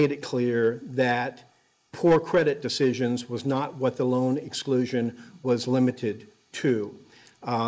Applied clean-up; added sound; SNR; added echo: neural mask model Resemble Enhance denoiser.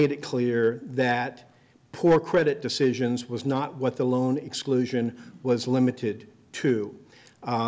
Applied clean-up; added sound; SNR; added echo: none; none; none; none.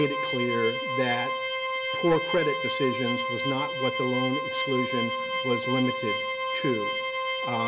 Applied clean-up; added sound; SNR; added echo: none; Organ; -2 dB; none.